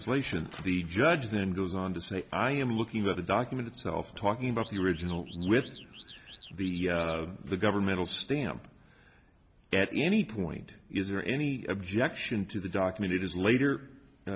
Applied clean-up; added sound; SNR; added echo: none; Alarm / Car; 13 dB; none.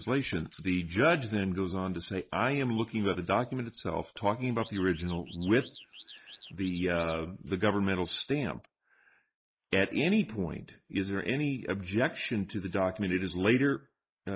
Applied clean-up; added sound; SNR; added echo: neural mask model Resemble Enhance denoiser.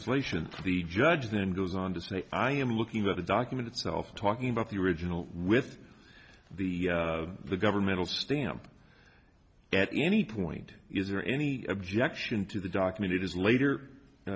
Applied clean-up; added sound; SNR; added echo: none; none; none; none.